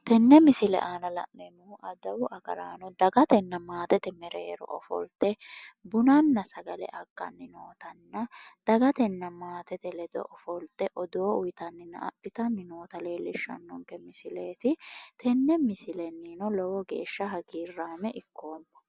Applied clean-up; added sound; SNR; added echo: none; none; none; none.